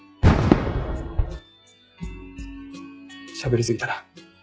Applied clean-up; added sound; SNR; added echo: classical method log-MMSE.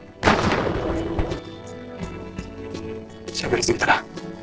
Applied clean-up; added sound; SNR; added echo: neural separator model SepFormer DNS4.